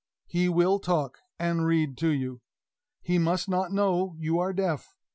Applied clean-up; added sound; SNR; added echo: none; none; none; none.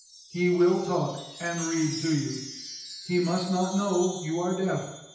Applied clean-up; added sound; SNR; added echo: none; Wind chime; 14 dB; reverberation time 0.9 s.